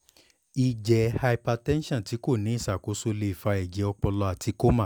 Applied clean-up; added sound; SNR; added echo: none; none; none; none.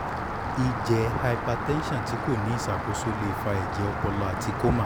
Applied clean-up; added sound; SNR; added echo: none; Rain; 2 dB; none.